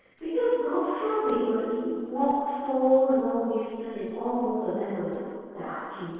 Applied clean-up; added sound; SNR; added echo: neural separator model SepFormer DNS4.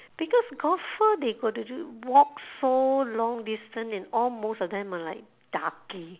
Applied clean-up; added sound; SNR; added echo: none; none; none; none.